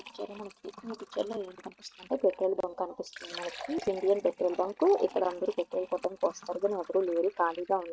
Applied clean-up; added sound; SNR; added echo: neural mask model RNNoise.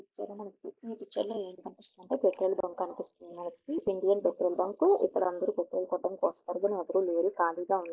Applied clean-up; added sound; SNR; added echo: neural mask model Resemble Enhance denoiser.